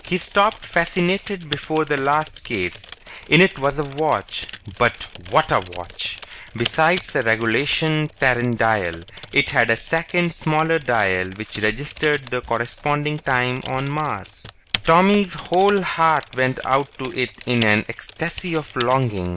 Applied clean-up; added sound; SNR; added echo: none; Typing; 16 dB; none.